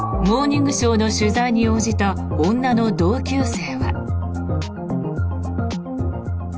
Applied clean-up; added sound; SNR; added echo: none; none; none; none.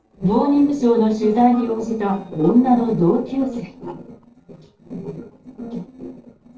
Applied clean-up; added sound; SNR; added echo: neural separator model SepFormer DNS4.